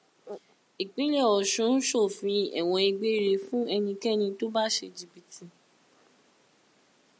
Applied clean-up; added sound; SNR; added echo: none; none; none; none.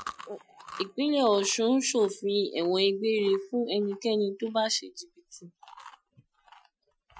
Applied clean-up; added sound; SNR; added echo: classical method Wiener filter.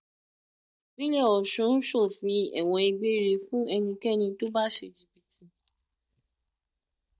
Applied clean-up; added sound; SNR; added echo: neural mask model DeepFilterNet 3.